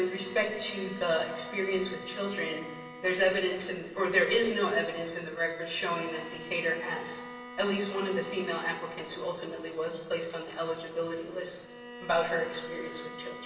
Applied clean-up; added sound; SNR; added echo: none; Bowed string instrument; 14 dB; reverberation time 1.4 s.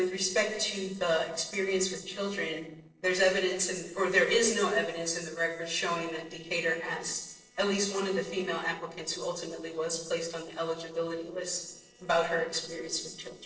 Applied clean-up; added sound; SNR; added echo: neural separator model SepFormer DNS4.